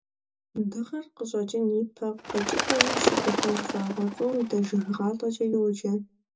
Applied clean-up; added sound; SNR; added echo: none; Bird; 1 dB; reverberation time 0.2 s.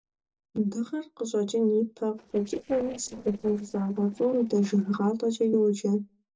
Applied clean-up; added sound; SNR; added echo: neural separator model SepFormer DNS4.